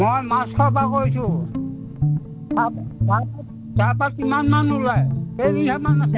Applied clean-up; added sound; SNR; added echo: none; Guitar; -1 dB; none.